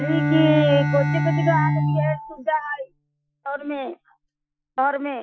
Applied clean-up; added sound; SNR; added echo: classical method Wiener filter.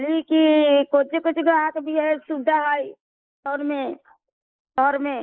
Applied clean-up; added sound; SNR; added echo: neural mask model Resemble Enhance denoiser.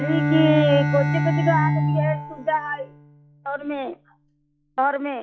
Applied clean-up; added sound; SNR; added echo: classical method log-MMSE.